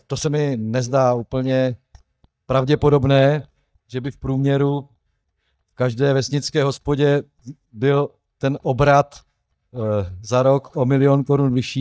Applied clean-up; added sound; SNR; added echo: neural mask model DeepFilterNet 3.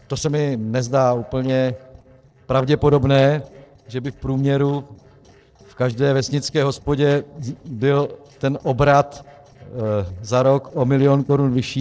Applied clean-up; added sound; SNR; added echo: neural separator model SepFormer DNS4.